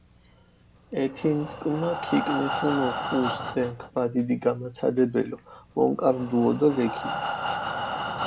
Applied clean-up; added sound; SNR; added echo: none; Breathing; 7 dB; none.